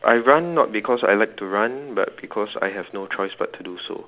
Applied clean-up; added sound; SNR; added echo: none; none; none; none.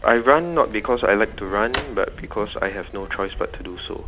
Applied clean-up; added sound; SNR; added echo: none; Drawer open or close + Bird; 13 dB; none.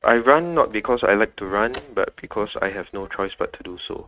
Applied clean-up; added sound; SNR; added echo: neural mask model RNNoise.